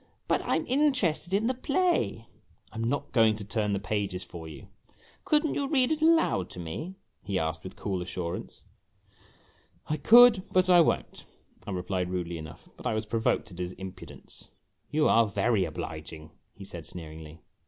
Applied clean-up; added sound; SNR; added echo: none; none; none; none.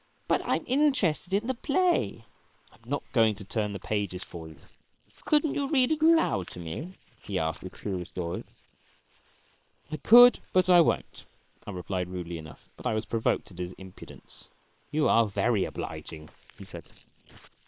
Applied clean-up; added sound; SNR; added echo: neural separator model SepFormer WHAM!.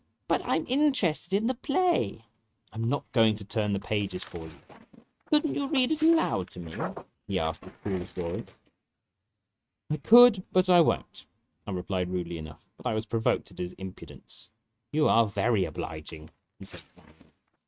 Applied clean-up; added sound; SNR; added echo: neural mask model RNNoise.